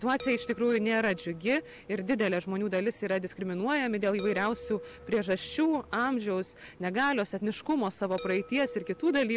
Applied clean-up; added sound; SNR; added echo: none; Chime; 18 dB; none.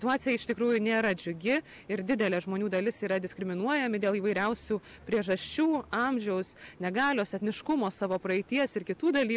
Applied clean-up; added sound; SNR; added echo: none; none; none; none.